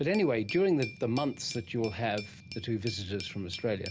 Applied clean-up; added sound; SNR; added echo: none; Glass; 16 dB; none.